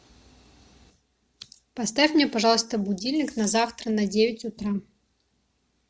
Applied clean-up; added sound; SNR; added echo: none; none; none; none.